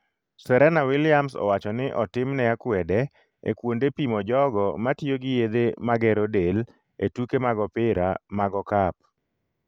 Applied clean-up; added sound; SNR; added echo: none; none; none; none.